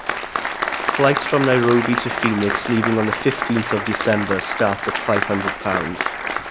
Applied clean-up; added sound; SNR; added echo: none; Applause; 3 dB; none.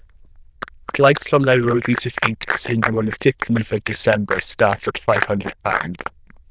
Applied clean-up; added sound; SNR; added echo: neural diffusion model UNIVERSE++.